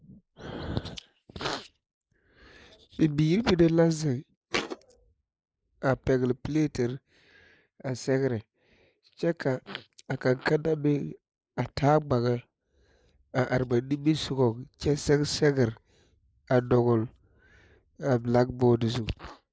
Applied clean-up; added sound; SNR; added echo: neural mask model Resemble Enhance denoiser.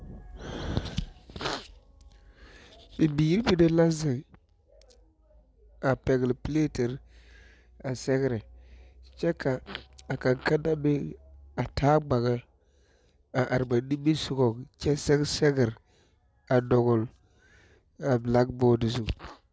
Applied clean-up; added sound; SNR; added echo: none; none; none; none.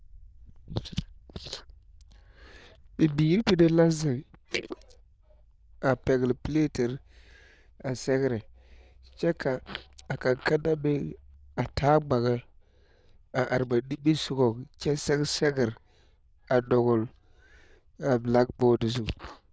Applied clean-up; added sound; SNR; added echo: neural diffusion model UNIVERSE++.